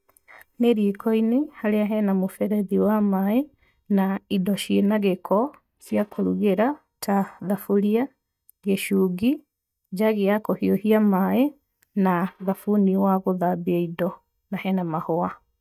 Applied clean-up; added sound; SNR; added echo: neural mask model DeepFilterNet 3.